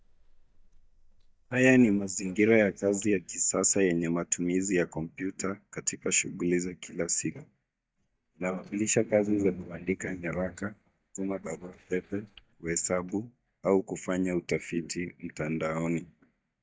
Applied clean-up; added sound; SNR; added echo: neural mask model DeepFilterNet 3.